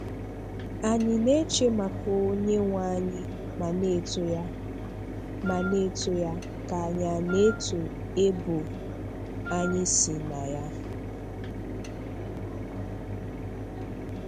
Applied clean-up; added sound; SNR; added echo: none; Wind instrument, woodwind instrument + Mechanisms; 5 dB; none.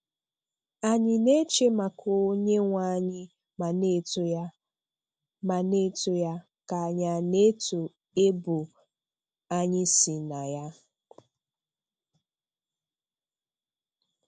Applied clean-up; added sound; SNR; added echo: none; none; none; none.